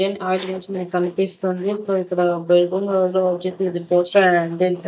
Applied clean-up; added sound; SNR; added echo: neural mask model DeepFilterNet 3.